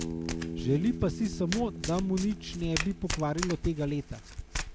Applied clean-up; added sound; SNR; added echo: none; Domestic sounds, home sounds + Bass guitar; 5 dB; none.